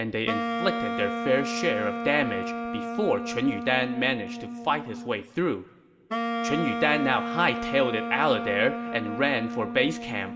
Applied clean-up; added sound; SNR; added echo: none; Wind instrument, woodwind instrument; 4 dB; reverberation time 1.0 s.